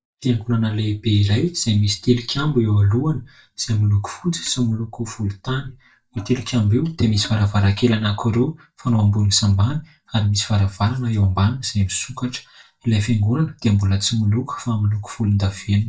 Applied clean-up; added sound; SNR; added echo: neural mask model DeepFilterNet 3.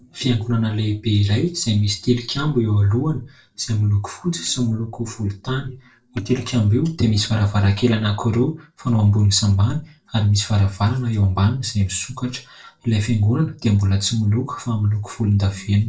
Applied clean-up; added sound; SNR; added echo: neural separator model SepFormer DNS4.